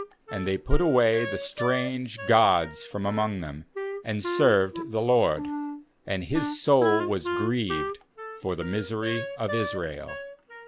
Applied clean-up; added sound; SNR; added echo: none; Wind instrument, woodwind instrument; 8 dB; none.